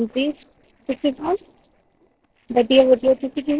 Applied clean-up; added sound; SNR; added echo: neural separator model SepFormer DNS4.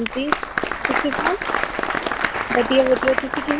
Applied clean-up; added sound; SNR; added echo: none; Applause; 0 dB; none.